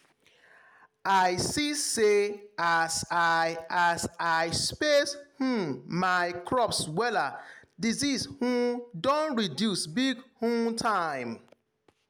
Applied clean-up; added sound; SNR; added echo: none; none; none; none.